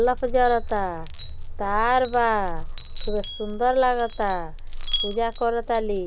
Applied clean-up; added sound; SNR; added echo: none; Glass; 0 dB; none.